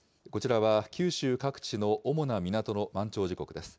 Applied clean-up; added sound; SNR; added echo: none; none; none; none.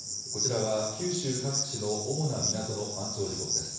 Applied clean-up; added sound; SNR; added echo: none; Cricket; 2 dB; reverberation time 1.1 s.